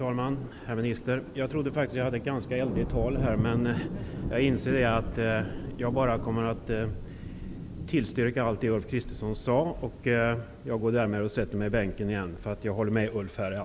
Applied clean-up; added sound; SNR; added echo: none; Thunder; 8 dB; none.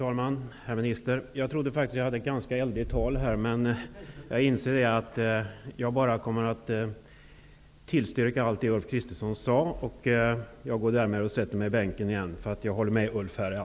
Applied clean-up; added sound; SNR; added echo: none; none; none; none.